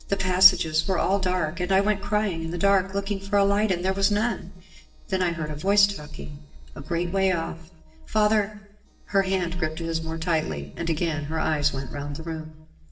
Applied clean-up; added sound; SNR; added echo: neural separator model SepFormer DNS4.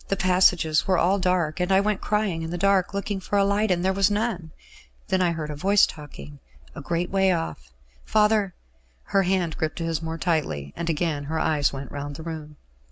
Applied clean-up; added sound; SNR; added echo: none; none; none; none.